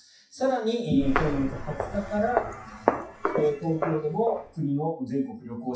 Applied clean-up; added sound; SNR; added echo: classical method WPE with log-MMSE.